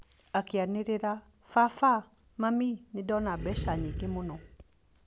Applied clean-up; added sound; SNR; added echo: none; Animal; 7 dB; none.